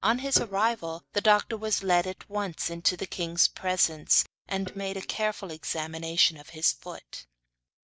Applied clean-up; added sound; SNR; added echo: neural mask model DeepFilterNet 3.